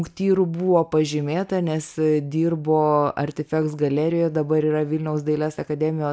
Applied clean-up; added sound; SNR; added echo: none; none; none; none.